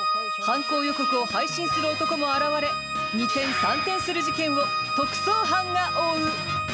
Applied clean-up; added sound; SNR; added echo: none; Organ; -1 dB; none.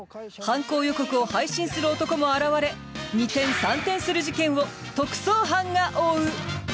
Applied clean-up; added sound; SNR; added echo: none; none; none; none.